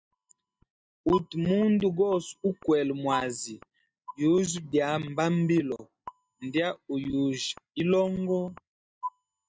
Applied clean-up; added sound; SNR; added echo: neural mask model DeepFilterNet 3.